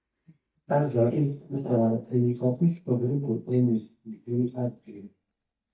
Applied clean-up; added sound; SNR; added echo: neural mask model DeepFilterNet 3.